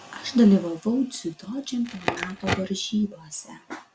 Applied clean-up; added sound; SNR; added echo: none; Crackle; 9 dB; none.